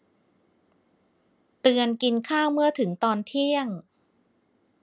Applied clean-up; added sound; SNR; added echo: none; none; none; none.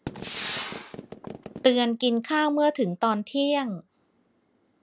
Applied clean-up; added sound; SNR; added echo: none; Gunshot, gunfire; 10 dB; none.